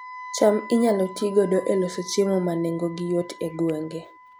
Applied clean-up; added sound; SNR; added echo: none; Wind instrument, woodwind instrument; 17 dB; none.